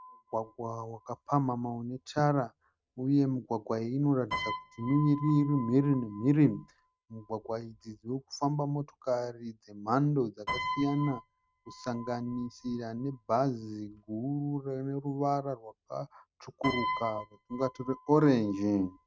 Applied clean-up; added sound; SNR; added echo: neural mask model RNNoise.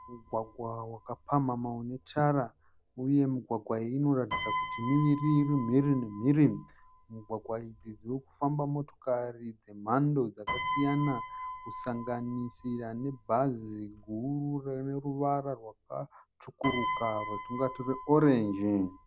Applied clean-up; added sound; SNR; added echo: none; Piano; 11 dB; none.